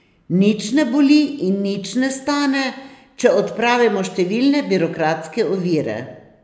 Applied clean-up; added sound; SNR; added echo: none; none; none; none.